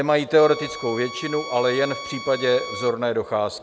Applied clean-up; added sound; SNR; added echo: none; Bowed string instrument; 13 dB; none.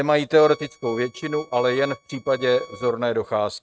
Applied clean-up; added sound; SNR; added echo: neural mask model RNNoise.